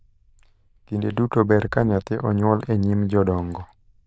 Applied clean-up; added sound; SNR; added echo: neural diffusion model UNIVERSE++.